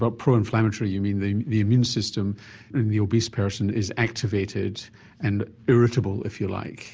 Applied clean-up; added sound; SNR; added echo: none; none; none; none.